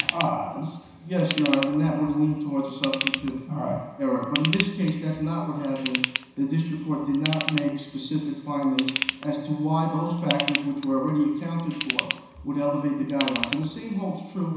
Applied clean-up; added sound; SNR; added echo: none; Ratchet, pawl / Tools; 7 dB; reverberation time 1.0 s.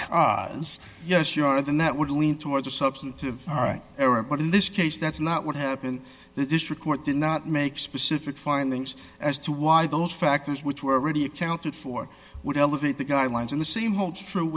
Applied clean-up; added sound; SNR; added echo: none; none; none; none.